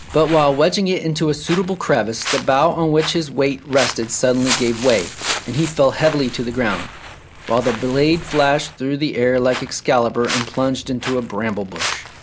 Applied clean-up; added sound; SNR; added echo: none; Walk, footsteps; 11 dB; none.